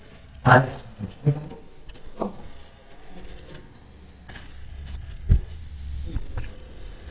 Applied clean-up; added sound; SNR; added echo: neural mask model DeepFilterNet 3.